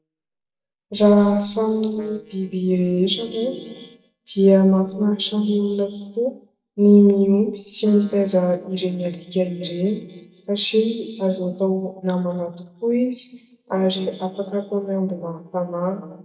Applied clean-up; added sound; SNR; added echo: neural mask model DeepFilterNet 3.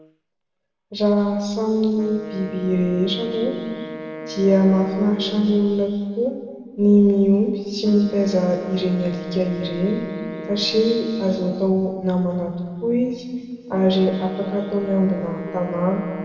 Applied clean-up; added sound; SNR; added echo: none; Wind instrument, woodwind instrument; 15 dB; reverberation time 2.2 s.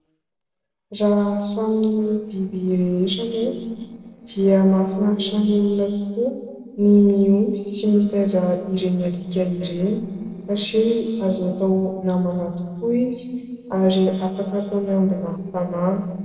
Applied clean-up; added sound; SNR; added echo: neural separator model SepFormer DNS4.